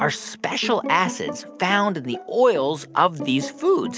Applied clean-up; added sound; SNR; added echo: none; none; none; none.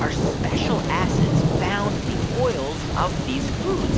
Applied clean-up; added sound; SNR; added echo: none; Thunder; -5 dB; none.